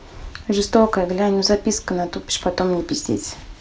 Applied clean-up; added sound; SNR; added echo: none; none; none; none.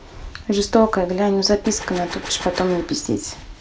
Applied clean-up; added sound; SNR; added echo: none; Gunshot, gunfire; 14 dB; none.